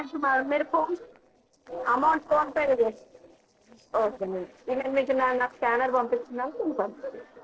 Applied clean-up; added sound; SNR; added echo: neural separator model SepFormer DNS4.